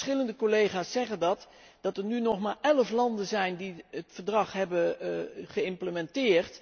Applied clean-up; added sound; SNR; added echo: none; none; none; none.